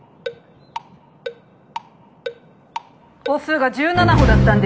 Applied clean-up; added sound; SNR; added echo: none; none; none; none.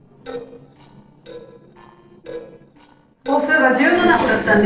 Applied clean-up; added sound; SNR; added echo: neural separator model SepFormer DNS4.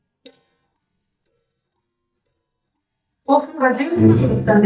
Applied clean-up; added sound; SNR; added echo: neural mask model DeepFilterNet 3.